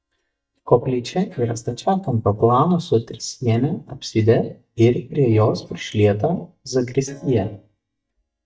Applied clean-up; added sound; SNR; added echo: neural mask model DeepFilterNet 3.